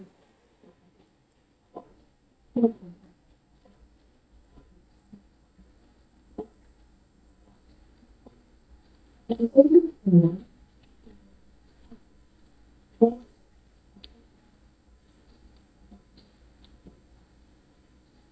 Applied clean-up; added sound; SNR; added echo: neural mask model DeepFilterNet 3.